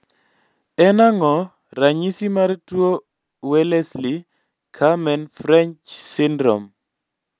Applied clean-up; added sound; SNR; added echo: none; none; none; none.